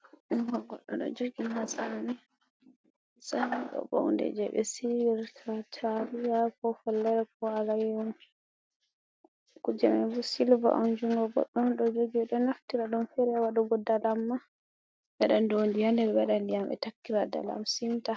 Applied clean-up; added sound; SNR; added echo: none; none; none; none.